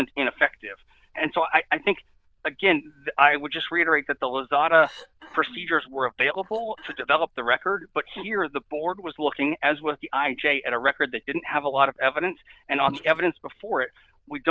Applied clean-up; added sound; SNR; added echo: neural diffusion model UNIVERSE++.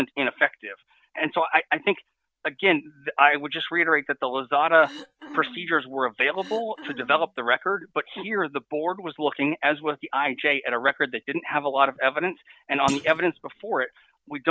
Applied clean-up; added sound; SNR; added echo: none; Cough + Thump, thud; 16 dB; none.